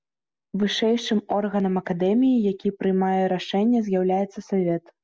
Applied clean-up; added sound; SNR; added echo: none; none; none; none.